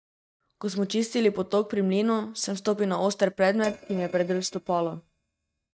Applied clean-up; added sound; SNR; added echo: neural mask model RNNoise.